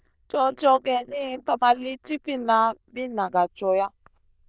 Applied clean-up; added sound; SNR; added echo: neural diffusion model UNIVERSE++.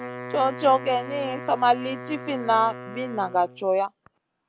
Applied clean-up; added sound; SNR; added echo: none; Wind instrument, woodwind instrument; 13 dB; none.